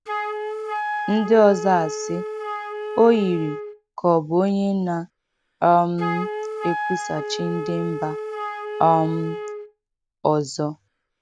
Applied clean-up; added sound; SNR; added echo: none; Wind instrument, woodwind instrument; 8 dB; none.